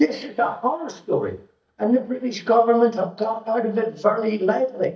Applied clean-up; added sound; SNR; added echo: neural mask model DeepFilterNet 3.